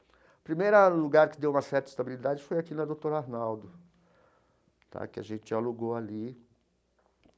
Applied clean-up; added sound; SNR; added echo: none; none; none; none.